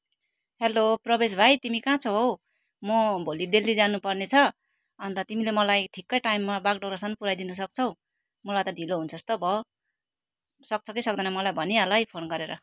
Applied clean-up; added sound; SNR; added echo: none; none; none; none.